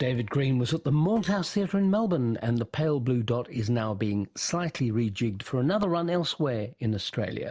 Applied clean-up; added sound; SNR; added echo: neural separator model SepFormer DNS4.